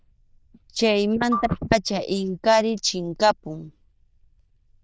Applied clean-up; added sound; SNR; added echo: neural diffusion model UNIVERSE++.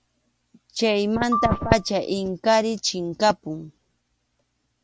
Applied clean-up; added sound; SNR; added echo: none; Marimba, xylophone; 9 dB; none.